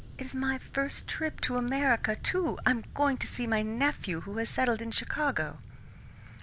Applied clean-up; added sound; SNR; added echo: none; Fixed-wing aircraft, airplane; 14 dB; none.